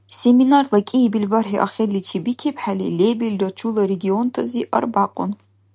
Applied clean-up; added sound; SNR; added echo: none; none; none; none.